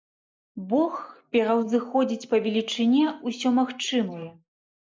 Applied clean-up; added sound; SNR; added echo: neural mask model Resemble Enhance denoiser.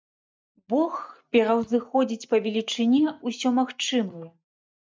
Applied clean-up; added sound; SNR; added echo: neural mask model DeepFilterNet 3.